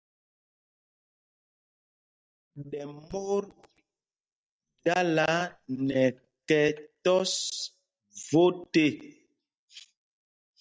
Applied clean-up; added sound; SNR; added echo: neural mask model DeepFilterNet 3.